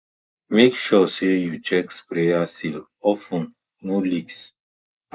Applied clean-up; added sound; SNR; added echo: neural mask model Resemble Enhance denoiser.